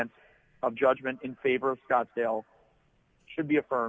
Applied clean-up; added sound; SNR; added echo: none; none; none; none.